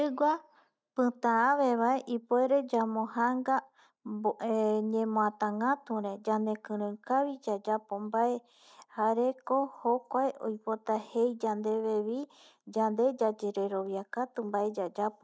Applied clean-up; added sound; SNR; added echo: none; none; none; none.